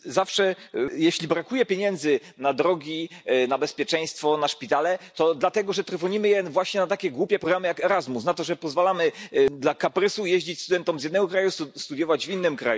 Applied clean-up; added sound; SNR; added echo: none; none; none; none.